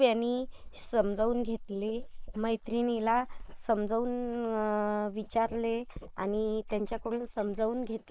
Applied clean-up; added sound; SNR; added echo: neural mask model Resemble Enhance denoiser.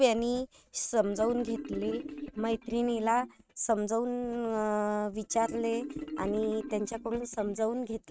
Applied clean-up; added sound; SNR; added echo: neural mask model RNNoise.